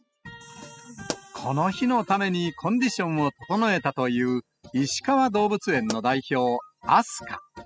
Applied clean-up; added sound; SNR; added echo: classical method spectral subtraction.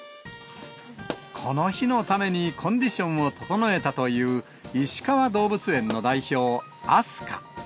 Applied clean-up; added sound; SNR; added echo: none; Explosion; 17 dB; none.